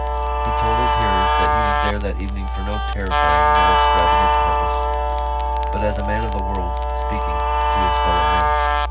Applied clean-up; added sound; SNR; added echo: none; Guitar; -3 dB; reverberation time 0.4 s.